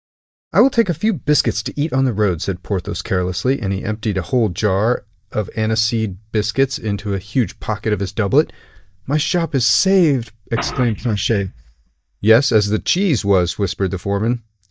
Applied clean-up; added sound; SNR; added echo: neural mask model DeepFilterNet 3.